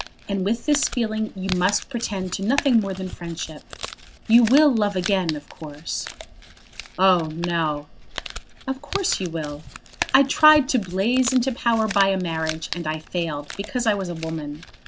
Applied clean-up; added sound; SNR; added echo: none; Crumpling, crinkling; 13 dB; none.